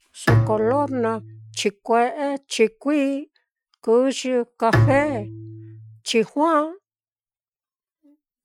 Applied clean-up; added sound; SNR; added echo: classical method Wiener filter.